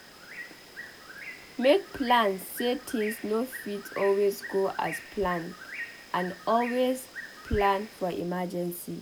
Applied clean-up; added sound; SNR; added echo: none; Bird; 13 dB; none.